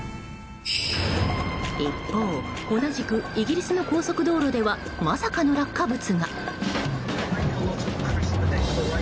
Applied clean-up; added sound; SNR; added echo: none; none; none; none.